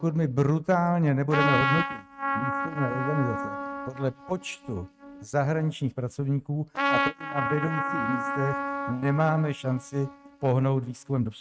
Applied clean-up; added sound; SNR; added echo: neural mask model RNNoise.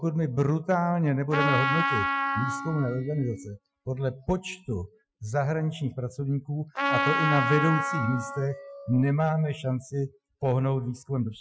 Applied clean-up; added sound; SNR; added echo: classical method Wiener filter.